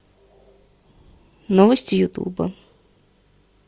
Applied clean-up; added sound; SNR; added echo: none; none; none; none.